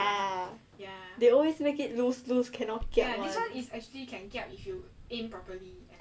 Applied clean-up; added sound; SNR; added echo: none; Wind; 17 dB; none.